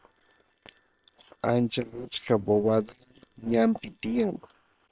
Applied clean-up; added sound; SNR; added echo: neural separator model SepFormer WHAM!.